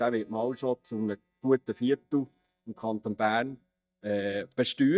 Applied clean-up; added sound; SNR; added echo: neural mask model DeepFilterNet 3.